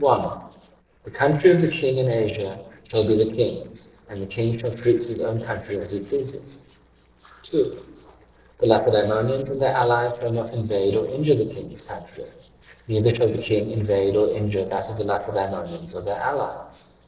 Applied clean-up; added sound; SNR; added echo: neural separator model SepFormer DNS4.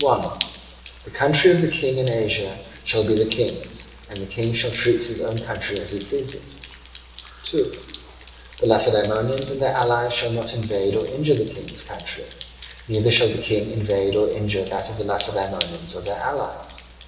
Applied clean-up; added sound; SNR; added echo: none; Drip; 17 dB; reverberation time 1.1 s.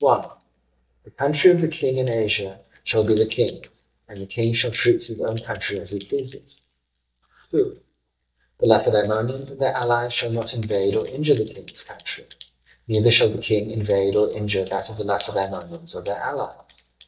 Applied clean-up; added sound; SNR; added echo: neural mask model DeepFilterNet 3.